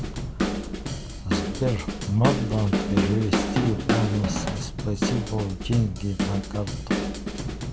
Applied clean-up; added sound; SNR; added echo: none; Drum / Drum kit; 1 dB; none.